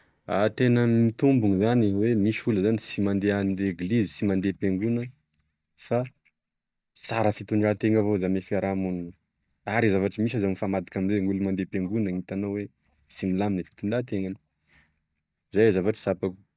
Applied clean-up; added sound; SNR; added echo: neural mask model DeepFilterNet 3.